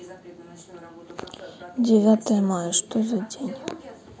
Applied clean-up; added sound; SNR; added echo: none; none; none; none.